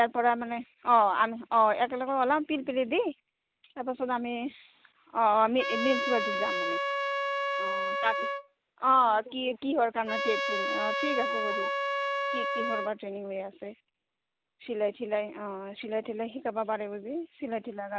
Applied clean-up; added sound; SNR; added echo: none; Trumpet; 1 dB; none.